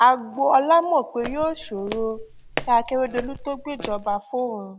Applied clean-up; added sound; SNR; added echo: none; Walk, footsteps; 12 dB; none.